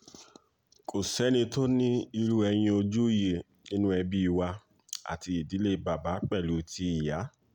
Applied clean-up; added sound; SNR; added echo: none; none; none; none.